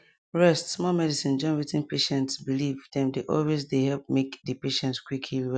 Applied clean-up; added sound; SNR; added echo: none; none; none; none.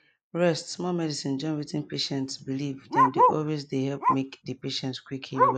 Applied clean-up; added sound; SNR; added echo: neural mask model Resemble Enhance denoiser.